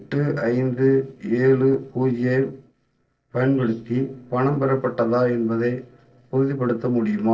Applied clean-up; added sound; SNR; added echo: neural separator model SepFormer DNS4.